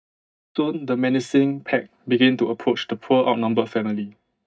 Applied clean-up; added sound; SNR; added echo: neural mask model DeepFilterNet 3.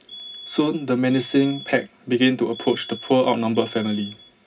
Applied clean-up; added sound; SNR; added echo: none; Alarm; 17 dB; reverberation time 0.4 s.